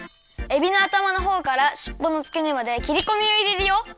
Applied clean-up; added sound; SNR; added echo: none; Shatter; 17 dB; none.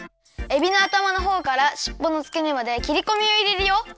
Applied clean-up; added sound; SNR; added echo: none; none; none; none.